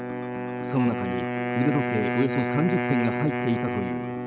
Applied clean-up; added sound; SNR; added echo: neural mask model RNNoise.